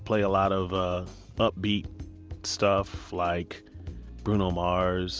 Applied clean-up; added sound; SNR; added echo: none; none; none; none.